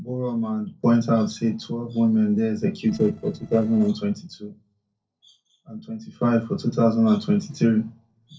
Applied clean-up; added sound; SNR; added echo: neural separator model SepFormer DNS4.